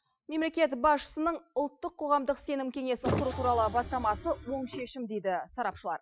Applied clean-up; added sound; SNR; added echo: classical method Wiener filter.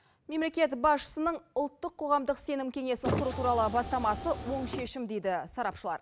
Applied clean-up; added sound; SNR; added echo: none; Car; 4 dB; none.